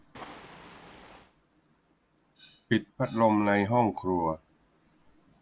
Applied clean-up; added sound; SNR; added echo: none; Waves, surf; 18 dB; none.